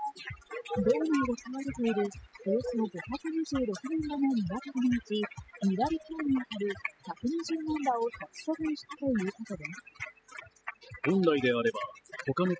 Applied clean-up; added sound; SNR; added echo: classical method spectral subtraction.